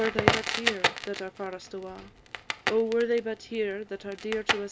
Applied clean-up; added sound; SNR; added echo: none; Crackle; 0 dB; none.